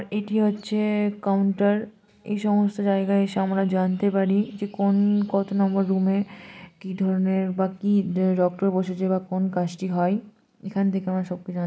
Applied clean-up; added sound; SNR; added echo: none; none; none; none.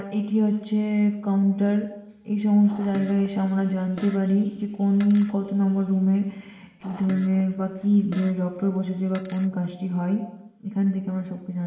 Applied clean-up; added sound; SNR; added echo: none; Fart; 19 dB; reverberation time 0.8 s.